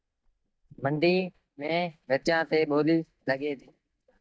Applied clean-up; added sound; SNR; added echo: neural mask model DeepFilterNet 3.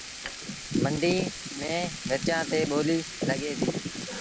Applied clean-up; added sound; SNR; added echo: none; Frying (food); 10 dB; none.